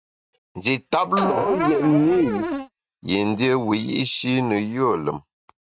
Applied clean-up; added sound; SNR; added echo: neural mask model RNNoise.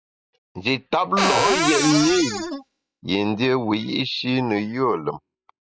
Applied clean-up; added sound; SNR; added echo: classical method spectral subtraction.